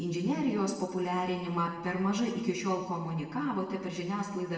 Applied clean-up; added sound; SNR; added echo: none; none; none; reverberation time 1.1 s.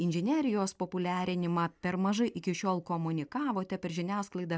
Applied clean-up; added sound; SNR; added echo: none; none; none; none.